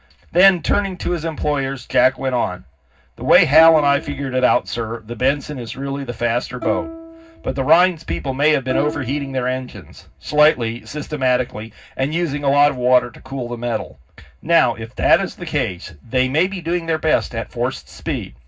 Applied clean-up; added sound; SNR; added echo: none; Plucked string instrument; 12 dB; reverberation time 0.4 s.